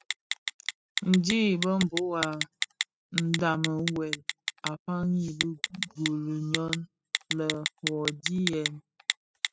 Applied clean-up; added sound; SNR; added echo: classical method spectral subtraction.